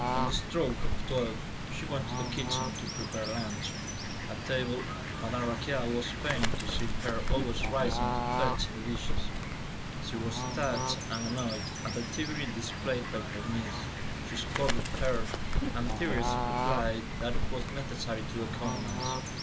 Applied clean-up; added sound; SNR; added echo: none; Bird / Fowl; -3 dB; none.